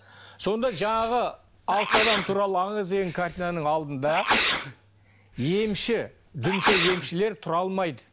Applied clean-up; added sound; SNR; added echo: none; Sneeze; 3 dB; none.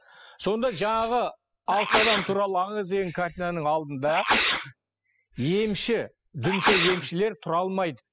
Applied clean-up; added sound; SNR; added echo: classical method spectral subtraction.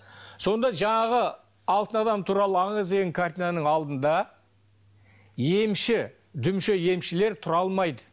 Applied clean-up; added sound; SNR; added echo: none; none; none; none.